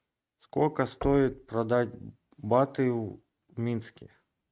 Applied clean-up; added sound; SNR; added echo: neural mask model RNNoise.